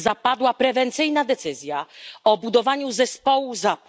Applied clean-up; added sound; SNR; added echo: none; none; none; none.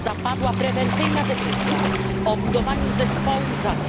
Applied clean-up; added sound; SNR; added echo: none; Waves, surf; -4 dB; none.